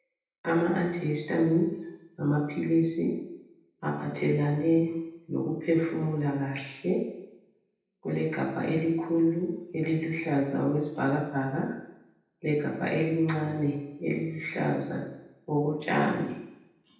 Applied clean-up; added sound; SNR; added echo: none; none; none; reverberation time 0.9 s.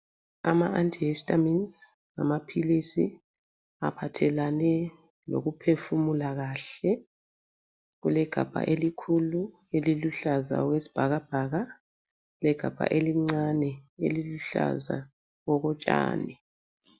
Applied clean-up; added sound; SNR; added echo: none; none; none; none.